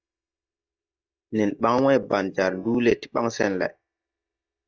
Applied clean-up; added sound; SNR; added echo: neural mask model DeepFilterNet 3.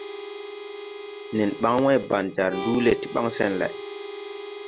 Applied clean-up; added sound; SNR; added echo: none; Harmonica; 10 dB; none.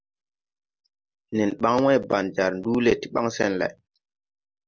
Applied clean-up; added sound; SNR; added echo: none; none; none; none.